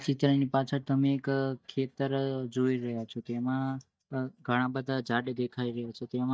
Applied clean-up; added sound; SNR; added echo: neural mask model DeepFilterNet 3.